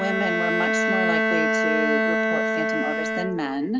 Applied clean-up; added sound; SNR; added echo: none; Bowed string instrument; -5 dB; none.